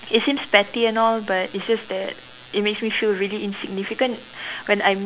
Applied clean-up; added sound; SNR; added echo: none; none; none; none.